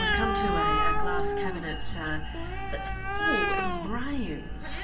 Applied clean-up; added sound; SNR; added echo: none; Animal; -4 dB; reverberation time 0.4 s.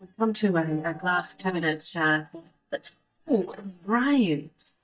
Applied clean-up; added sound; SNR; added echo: neural mask model DeepFilterNet 3.